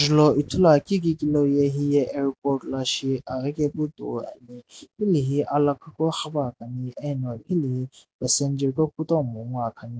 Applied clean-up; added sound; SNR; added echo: none; none; none; none.